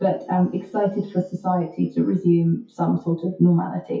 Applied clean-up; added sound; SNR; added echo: classical method WPE with log-MMSE.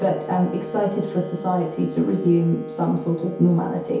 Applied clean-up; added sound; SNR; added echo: none; Wind instrument, woodwind instrument; 12 dB; reverberation time 0.6 s.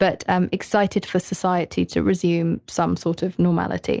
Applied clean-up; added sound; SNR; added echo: none; none; none; none.